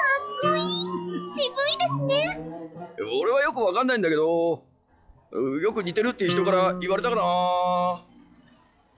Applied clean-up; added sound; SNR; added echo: classical method log-MMSE.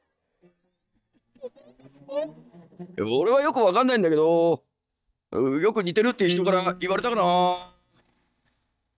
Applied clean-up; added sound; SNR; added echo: neural mask model DeepFilterNet 3.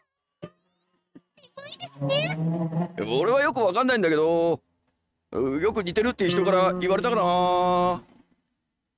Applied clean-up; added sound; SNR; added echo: neural mask model RNNoise.